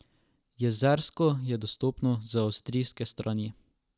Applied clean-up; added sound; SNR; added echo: none; none; none; none.